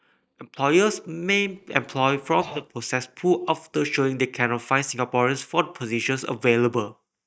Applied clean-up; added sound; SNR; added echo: neural mask model DeepFilterNet 3.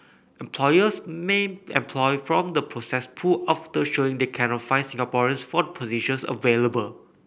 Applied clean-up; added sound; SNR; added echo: none; none; none; none.